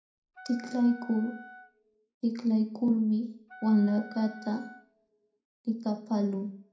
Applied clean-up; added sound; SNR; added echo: none; Wind instrument, woodwind instrument; 19 dB; reverberation time 0.4 s.